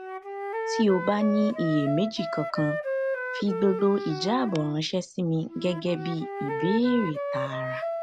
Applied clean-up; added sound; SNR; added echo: none; Wind instrument, woodwind instrument; 5 dB; none.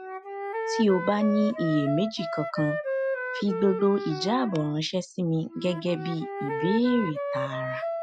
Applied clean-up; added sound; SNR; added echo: classical method Wiener filter.